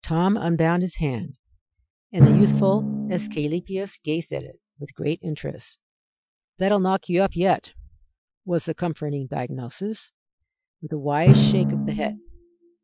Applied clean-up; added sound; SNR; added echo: classical method Wiener filter.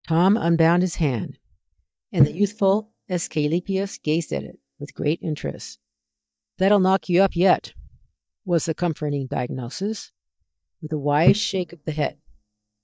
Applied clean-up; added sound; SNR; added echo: neural mask model DeepFilterNet 3.